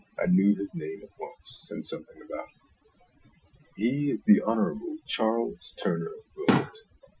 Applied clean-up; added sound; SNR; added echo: classical method Wiener filter.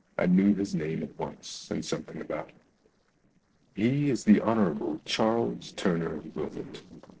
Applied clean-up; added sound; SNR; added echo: neural separator model SepFormer DNS4.